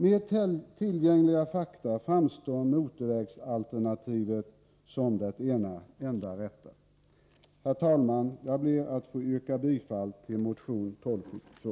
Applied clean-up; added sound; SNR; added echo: none; none; none; none.